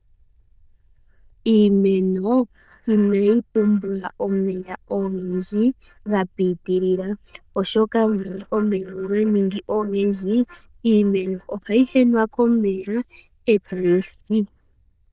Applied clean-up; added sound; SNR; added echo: neural diffusion model UNIVERSE++.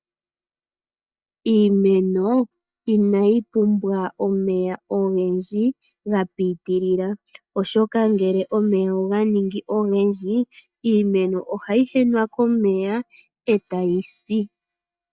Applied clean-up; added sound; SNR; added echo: neural mask model DeepFilterNet 3.